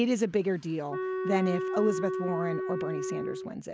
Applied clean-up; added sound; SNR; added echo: none; Wind instrument, woodwind instrument; 3 dB; none.